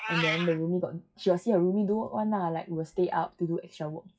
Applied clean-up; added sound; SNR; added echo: classical method WPE with log-MMSE.